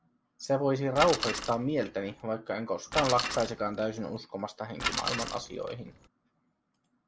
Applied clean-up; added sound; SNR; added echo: none; Bicycle; 5 dB; none.